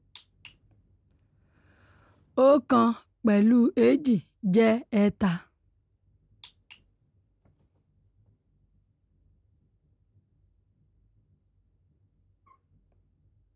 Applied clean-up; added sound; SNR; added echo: none; none; none; none.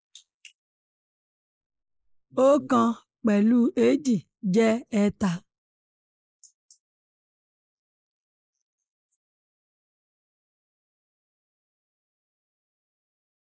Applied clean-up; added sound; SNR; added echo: neural mask model Resemble Enhance denoiser.